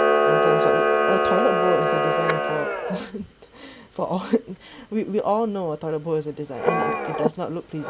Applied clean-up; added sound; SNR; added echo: none; Camera; -3 dB; none.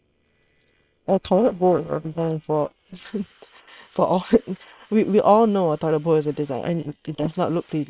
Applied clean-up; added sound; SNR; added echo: neural separator model SepFormer WHAM!.